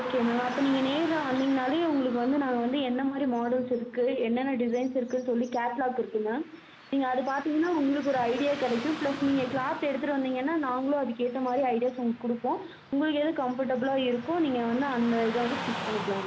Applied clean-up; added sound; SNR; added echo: none; Car passing by / Traffic noise, roadway noise; 13 dB; none.